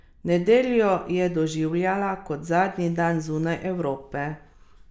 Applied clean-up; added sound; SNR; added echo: none; none; none; none.